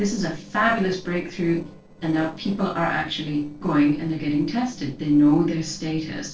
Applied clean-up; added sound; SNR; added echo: neural separator model SepFormer DNS4.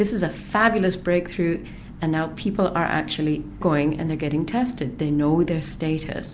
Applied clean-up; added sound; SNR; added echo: none; none; none; none.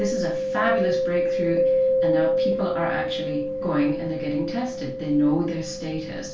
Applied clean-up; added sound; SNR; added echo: none; Mallet percussion; -1 dB; reverberation time 0.3 s.